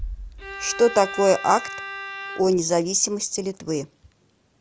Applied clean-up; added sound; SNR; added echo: none; Bass drum + Bowed string instrument; 12 dB; none.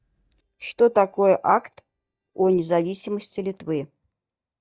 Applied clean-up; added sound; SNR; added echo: neural mask model DeepFilterNet 3.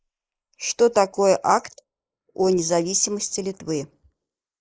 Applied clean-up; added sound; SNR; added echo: neural mask model Resemble Enhance denoiser.